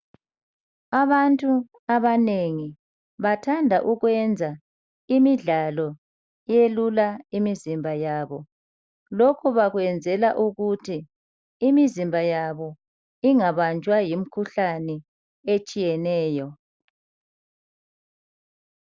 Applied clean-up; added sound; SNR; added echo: none; none; none; none.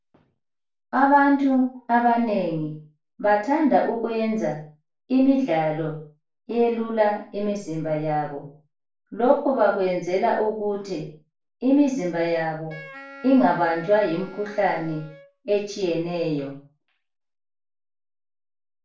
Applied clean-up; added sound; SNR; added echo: none; Wind instrument, woodwind instrument; 20 dB; reverberation time 0.3 s.